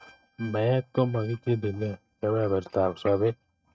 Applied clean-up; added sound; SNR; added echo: neural mask model RNNoise.